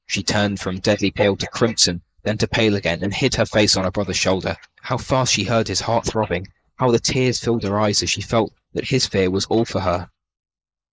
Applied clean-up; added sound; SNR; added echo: neural mask model Resemble Enhance denoiser.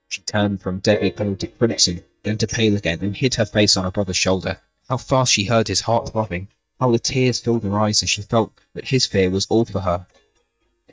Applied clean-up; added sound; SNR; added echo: neural mask model DeepFilterNet 3.